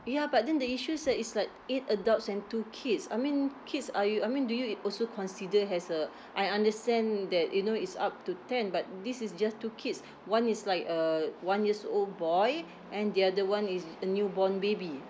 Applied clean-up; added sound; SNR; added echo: none; none; none; none.